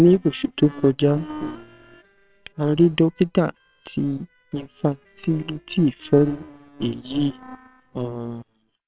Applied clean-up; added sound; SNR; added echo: neural separator model SepFormer WHAMR!.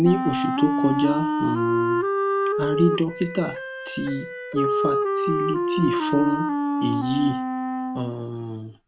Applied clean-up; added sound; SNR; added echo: none; Wind instrument, woodwind instrument; -1 dB; reverberation time 0.2 s.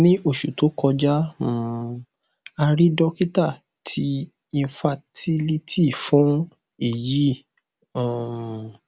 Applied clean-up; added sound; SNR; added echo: none; none; none; none.